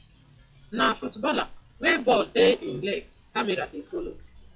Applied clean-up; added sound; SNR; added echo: classical method log-MMSE.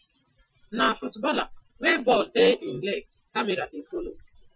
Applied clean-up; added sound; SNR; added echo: classical method Wiener filter.